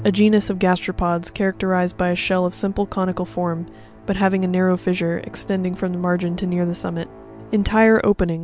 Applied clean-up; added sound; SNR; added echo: none; Musical instrument; 20 dB; none.